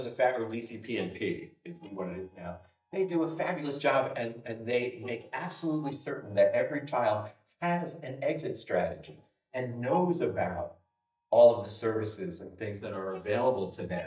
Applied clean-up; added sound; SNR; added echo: neural mask model DeepFilterNet 3.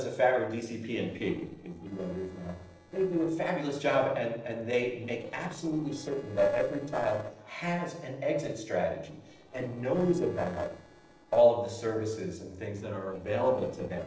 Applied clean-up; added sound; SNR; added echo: neural separator model SepFormer DNS4.